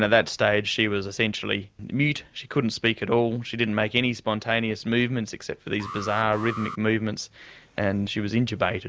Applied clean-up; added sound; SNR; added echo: none; Alarm; 13 dB; none.